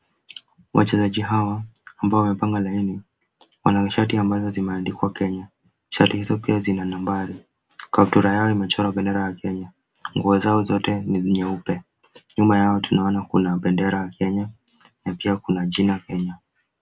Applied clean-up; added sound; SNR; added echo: none; none; none; none.